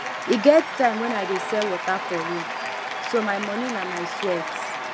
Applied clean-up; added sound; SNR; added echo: none; Applause / Cheering; 5 dB; none.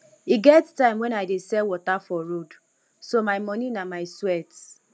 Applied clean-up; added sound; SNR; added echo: none; none; none; none.